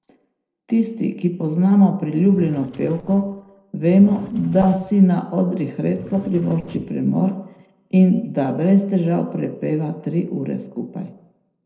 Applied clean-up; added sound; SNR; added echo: neural separator model SepFormer DNS4.